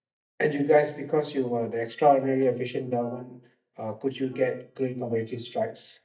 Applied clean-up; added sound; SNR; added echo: neural mask model DeepFilterNet 3.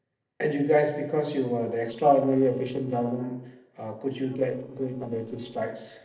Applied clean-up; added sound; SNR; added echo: neural separator model SepFormer DNS4.